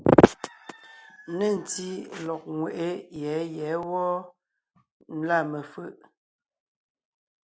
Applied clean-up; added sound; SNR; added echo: none; none; none; none.